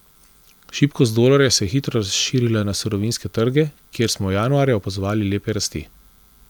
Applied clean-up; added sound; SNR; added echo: none; none; none; none.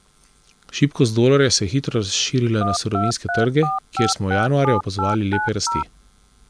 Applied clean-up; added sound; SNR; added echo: none; Telephone; 5 dB; none.